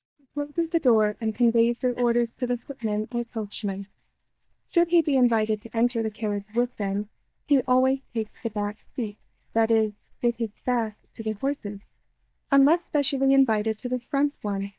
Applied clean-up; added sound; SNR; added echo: neural mask model DeepFilterNet 3.